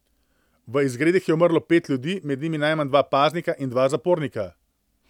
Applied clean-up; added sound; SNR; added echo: none; none; none; none.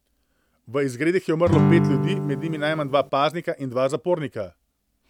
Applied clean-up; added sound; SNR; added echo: none; Acoustic guitar / Strum; -2 dB; none.